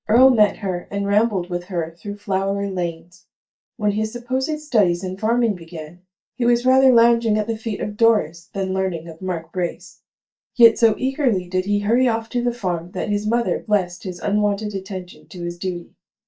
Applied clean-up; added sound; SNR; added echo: neural mask model DeepFilterNet 3.